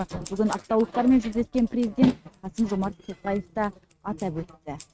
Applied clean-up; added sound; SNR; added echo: neural mask model RNNoise.